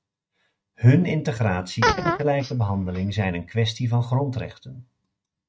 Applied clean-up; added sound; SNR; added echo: neural mask model RNNoise.